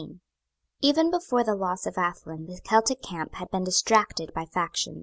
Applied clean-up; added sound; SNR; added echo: none; none; none; none.